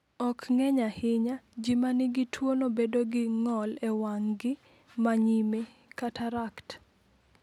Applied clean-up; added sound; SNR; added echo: none; none; none; none.